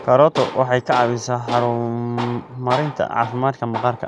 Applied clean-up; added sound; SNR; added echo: none; Tools; 11 dB; none.